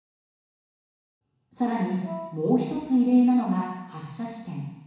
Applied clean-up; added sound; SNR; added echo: none; Wind instrument, woodwind instrument; 13 dB; reverberation time 1.1 s.